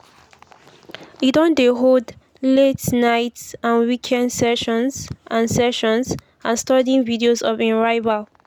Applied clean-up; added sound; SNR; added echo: none; none; none; none.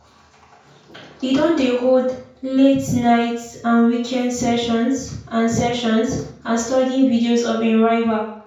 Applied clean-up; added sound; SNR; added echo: none; none; none; reverberation time 0.5 s.